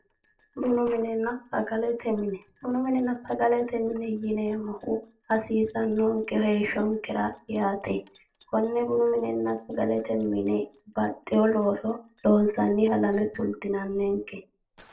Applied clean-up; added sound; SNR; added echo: neural separator model SepFormer DNS4.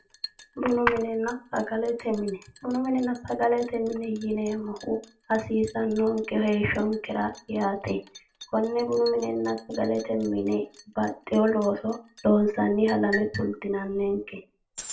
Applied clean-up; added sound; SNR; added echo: none; Liquid; 19 dB; reverberation time 0.2 s.